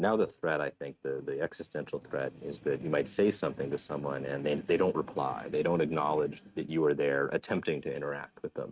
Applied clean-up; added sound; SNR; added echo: neural mask model RNNoise.